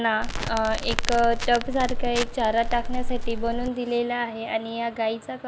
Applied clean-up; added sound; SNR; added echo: none; Crackle; 0 dB; none.